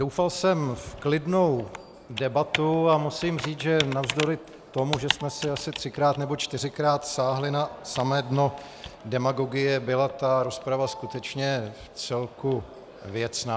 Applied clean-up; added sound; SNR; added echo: none; Computer keyboard; 13 dB; none.